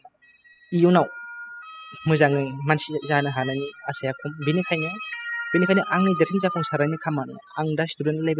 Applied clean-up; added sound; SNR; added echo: classical method spectral subtraction.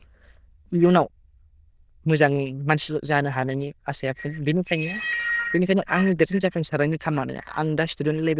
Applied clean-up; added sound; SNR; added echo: neural diffusion model UNIVERSE++.